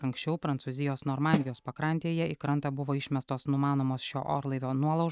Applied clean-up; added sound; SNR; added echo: neural mask model RNNoise.